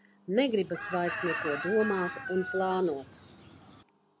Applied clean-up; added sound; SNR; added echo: none; Chicken, rooster; 7 dB; none.